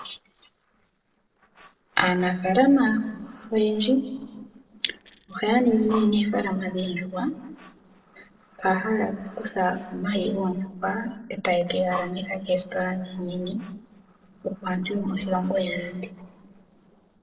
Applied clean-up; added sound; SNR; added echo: neural separator model SepFormer DNS4.